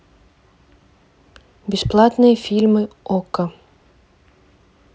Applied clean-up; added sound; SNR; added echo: none; none; none; none.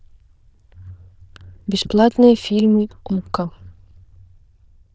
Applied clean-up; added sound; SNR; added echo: neural diffusion model UNIVERSE++.